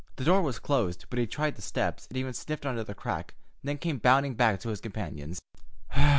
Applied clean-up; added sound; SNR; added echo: none; none; none; none.